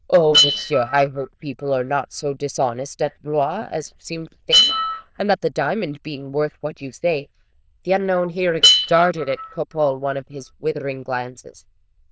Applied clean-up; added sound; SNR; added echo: neural diffusion model UNIVERSE++.